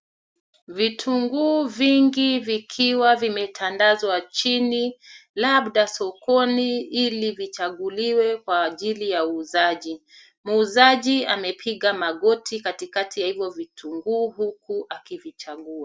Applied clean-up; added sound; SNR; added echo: none; none; none; none.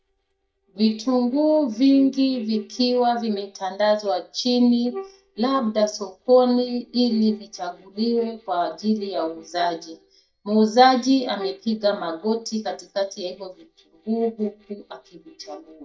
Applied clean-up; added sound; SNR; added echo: neural mask model DeepFilterNet 3.